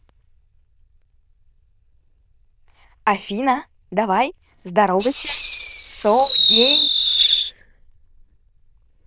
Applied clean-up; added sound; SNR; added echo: neural diffusion model UNIVERSE++.